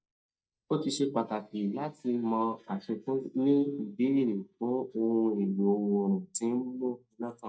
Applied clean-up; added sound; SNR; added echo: neural mask model DeepFilterNet 3.